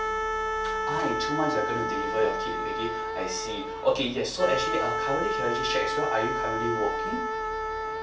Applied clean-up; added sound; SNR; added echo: none; Wind instrument, woodwind instrument; -1 dB; reverberation time 0.3 s.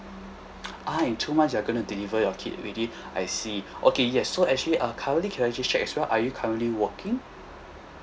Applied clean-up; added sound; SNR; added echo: none; none; none; none.